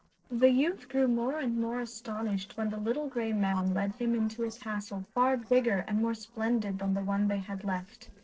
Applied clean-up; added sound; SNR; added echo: neural separator model SepFormer DNS4.